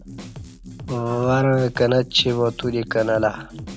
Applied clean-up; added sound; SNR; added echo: none; Drum kit; 15 dB; none.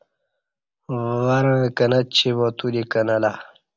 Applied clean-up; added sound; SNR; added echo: none; none; none; none.